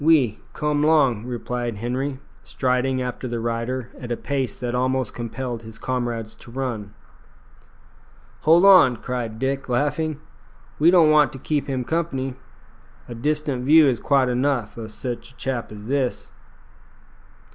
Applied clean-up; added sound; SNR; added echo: none; none; none; none.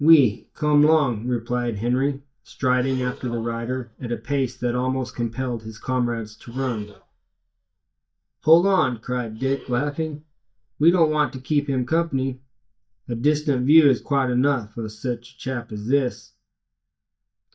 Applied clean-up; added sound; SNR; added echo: neural mask model DeepFilterNet 3.